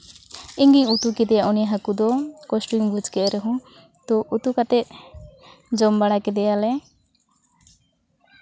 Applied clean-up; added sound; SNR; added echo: none; none; none; none.